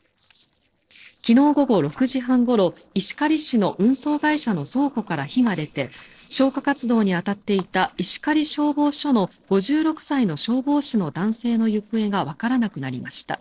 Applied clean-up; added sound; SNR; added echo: neural separator model SepFormer DNS4.